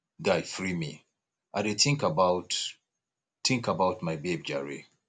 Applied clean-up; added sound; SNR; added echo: none; none; none; none.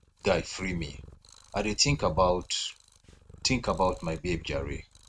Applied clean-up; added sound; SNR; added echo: neural mask model RNNoise.